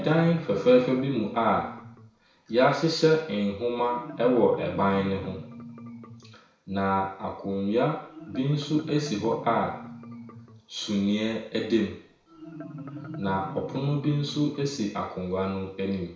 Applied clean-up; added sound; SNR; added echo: none; Marimba, xylophone; 15 dB; reverberation time 0.6 s.